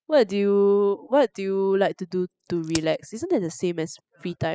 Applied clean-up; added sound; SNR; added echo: classical method spectral subtraction.